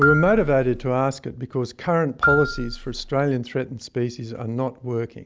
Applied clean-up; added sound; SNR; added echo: none; Marimba, xylophone; 5 dB; none.